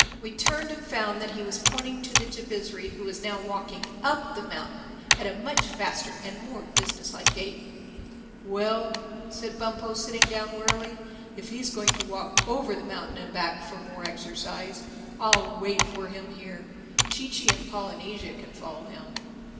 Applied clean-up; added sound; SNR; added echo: none; Computer keyboard; -1 dB; reverberation time 2.5 s.